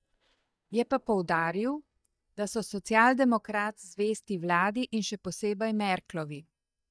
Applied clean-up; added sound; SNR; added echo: neural mask model DeepFilterNet 3.